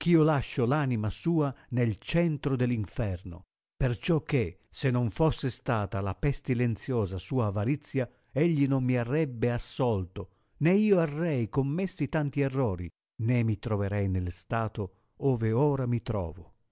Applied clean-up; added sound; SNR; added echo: none; none; none; none.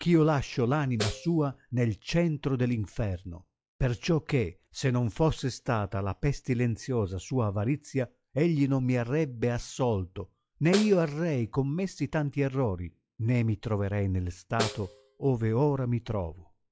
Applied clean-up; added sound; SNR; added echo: classical method log-MMSE.